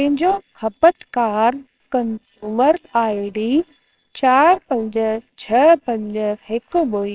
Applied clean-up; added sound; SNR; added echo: neural separator model SepFormer WHAMR!.